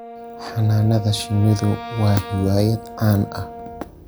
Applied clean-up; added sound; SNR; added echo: none; Brass instrument + Bowed string instrument; 14 dB; none.